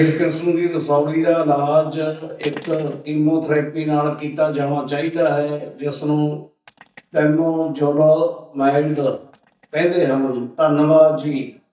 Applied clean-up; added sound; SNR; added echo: neural mask model DeepFilterNet 3.